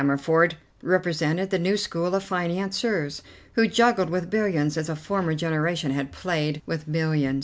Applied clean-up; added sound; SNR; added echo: none; none; none; none.